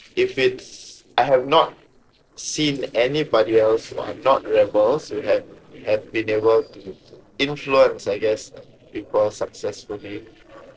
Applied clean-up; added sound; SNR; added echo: neural separator model SepFormer DNS4.